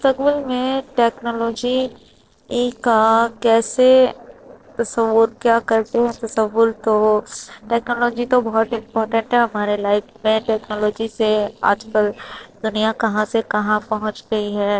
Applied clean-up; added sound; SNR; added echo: neural separator model SepFormer DNS4.